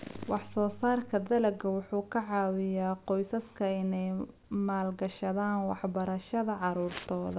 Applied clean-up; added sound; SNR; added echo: none; none; none; none.